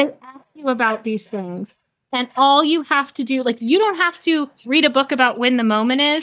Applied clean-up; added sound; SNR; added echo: neural mask model DeepFilterNet 3.